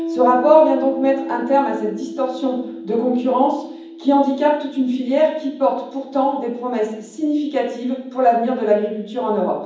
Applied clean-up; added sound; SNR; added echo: none; Piano; 13 dB; reverberation time 1.2 s.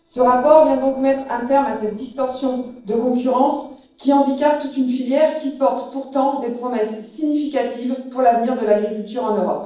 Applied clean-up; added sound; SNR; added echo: neural separator model SepFormer DNS4.